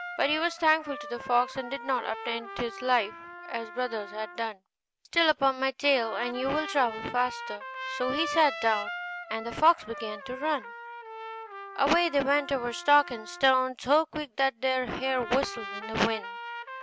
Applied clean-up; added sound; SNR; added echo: none; Trumpet; 12 dB; none.